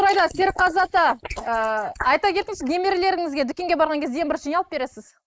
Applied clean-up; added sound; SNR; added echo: neural mask model Resemble Enhance denoiser.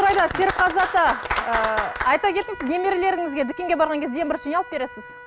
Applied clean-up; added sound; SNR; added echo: none; Trumpet; 18 dB; none.